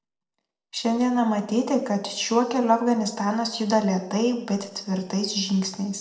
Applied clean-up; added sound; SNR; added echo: none; none; none; reverberation time 0.8 s.